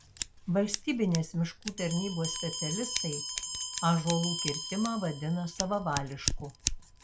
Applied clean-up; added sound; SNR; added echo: none; Bell + Scissors; 4 dB; none.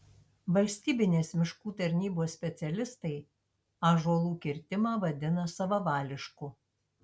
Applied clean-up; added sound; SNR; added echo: none; none; none; none.